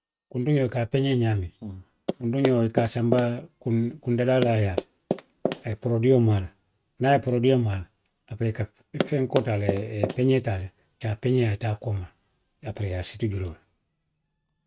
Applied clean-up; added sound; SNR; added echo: neural mask model RNNoise.